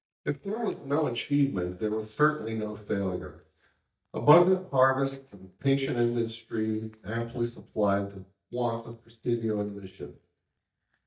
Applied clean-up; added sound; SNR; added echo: neural mask model DeepFilterNet 3.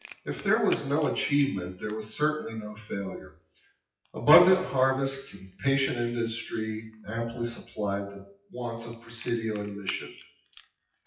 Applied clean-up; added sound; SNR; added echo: classical method WPE with log-MMSE.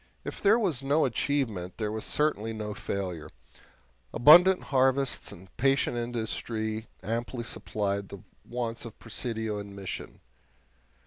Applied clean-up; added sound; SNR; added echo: none; none; none; none.